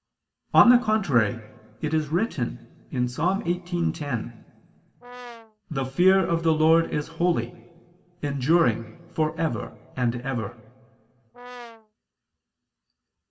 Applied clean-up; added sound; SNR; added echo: none; Brass instrument; 16 dB; reverberation time 1.3 s.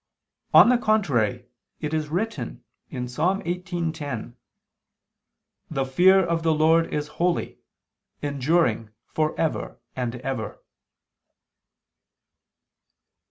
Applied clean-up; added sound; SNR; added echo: none; none; none; none.